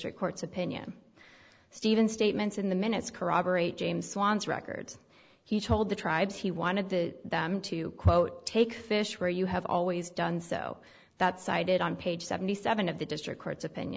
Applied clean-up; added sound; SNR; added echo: none; none; none; none.